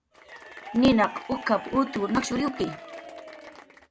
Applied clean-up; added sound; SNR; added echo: none; Applause / Crowd / Cheering; 15 dB; none.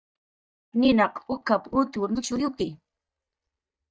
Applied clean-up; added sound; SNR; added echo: neural mask model DeepFilterNet 3.